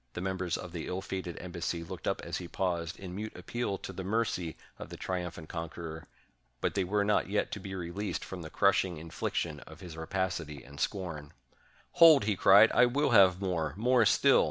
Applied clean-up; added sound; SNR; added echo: none; none; none; none.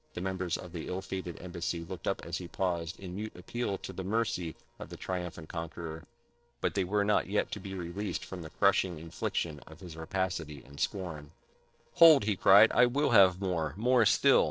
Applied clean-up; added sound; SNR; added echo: neural separator model SepFormer DNS4.